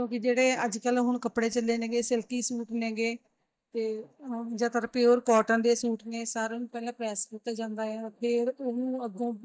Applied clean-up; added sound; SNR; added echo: neural mask model DeepFilterNet 3.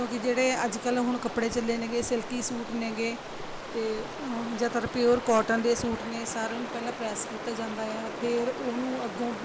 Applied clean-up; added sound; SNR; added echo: none; Stream; 8 dB; none.